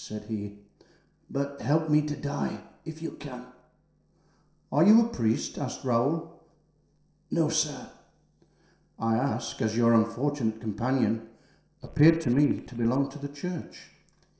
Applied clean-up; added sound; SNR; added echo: neural separator model SepFormer DNS4.